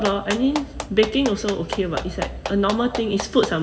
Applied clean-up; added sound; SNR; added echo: none; Clapping; 10 dB; reverberation time 1.6 s.